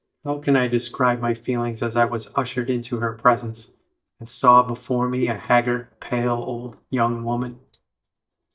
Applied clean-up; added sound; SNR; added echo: neural mask model DeepFilterNet 3.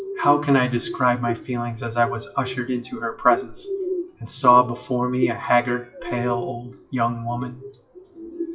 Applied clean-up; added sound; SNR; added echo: classical method WPE with log-MMSE.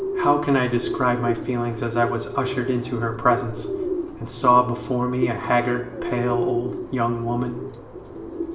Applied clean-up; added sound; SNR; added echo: none; Bird; 6 dB; reverberation time 0.8 s.